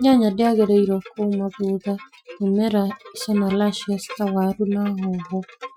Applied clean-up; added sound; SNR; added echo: classical method Wiener filter.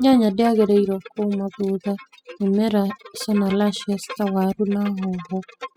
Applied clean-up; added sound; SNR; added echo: classical method spectral subtraction.